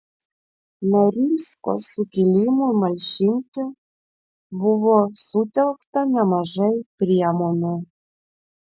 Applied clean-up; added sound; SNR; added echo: none; none; none; none.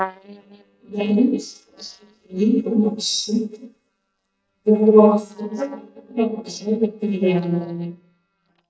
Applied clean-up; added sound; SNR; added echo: neural mask model DeepFilterNet 3.